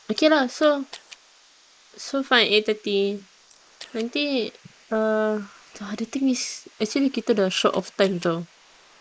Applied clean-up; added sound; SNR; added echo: neural mask model Resemble Enhance denoiser.